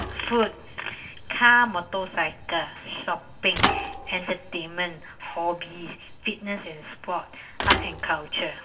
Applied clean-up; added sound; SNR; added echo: none; Thump, thud / Bicycle; 6 dB; reverberation time 0.2 s.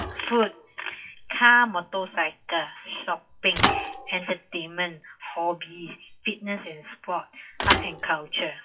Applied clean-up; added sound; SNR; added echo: classical method WPE with log-MMSE.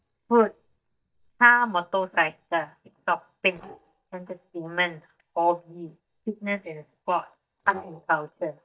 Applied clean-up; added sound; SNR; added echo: neural mask model DeepFilterNet 3.